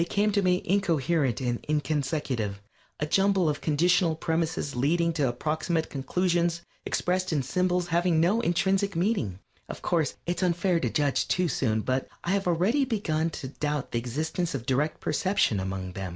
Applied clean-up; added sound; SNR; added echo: none; none; none; none.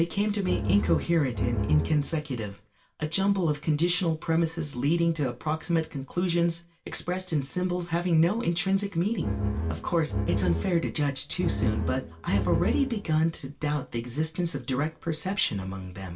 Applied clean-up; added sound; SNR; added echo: none; Bowed string instrument; 2 dB; reverberation time 0.2 s.